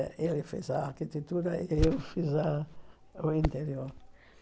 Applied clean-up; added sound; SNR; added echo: none; none; none; none.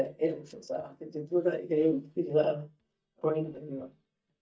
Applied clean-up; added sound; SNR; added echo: neural mask model DeepFilterNet 3.